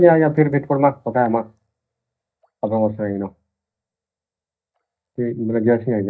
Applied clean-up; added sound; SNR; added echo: neural mask model DeepFilterNet 3.